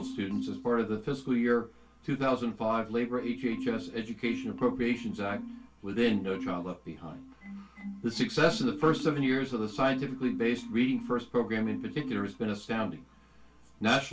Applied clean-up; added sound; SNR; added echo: none; Marimba, xylophone; 11 dB; reverberation time 0.2 s.